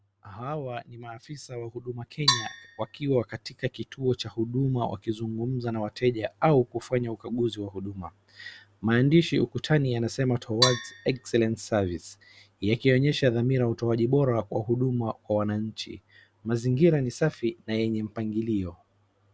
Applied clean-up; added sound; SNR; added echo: none; Percussion; 5 dB; none.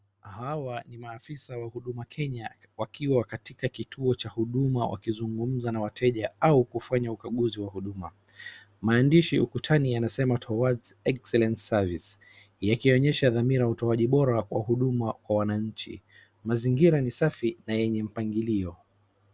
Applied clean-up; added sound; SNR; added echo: none; none; none; none.